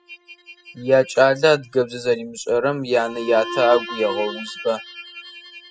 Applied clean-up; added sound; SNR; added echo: classical method spectral subtraction.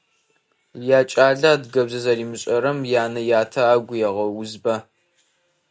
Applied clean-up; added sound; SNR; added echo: none; none; none; none.